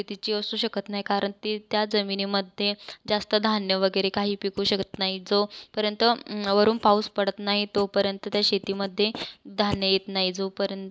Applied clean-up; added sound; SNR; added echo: none; none; none; none.